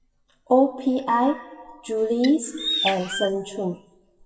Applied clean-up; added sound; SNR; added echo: classical method WPE with log-MMSE.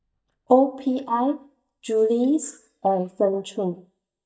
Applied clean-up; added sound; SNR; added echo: neural mask model DeepFilterNet 3.